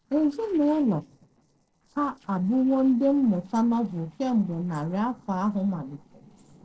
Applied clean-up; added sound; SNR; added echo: neural separator model SepFormer DNS4.